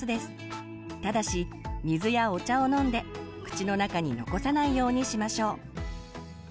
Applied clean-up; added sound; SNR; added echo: none; none; none; none.